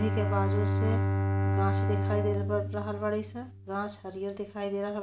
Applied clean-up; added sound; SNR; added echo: none; Bowed string instrument; -3 dB; none.